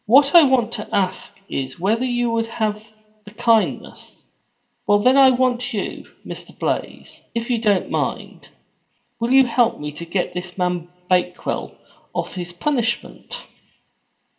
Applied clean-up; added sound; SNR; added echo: none; none; none; reverberation time 0.4 s.